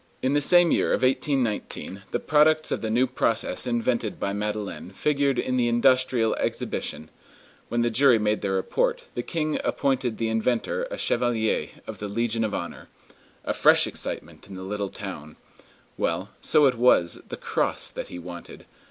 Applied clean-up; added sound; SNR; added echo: none; none; none; none.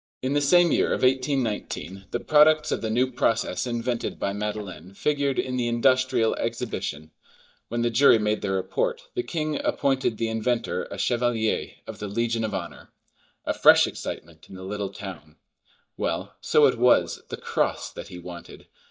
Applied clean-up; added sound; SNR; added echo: neural mask model DeepFilterNet 3.